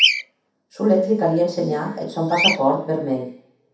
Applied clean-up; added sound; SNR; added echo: none; Bird vocalization, bird call, bird song; 4 dB; reverberation time 0.7 s.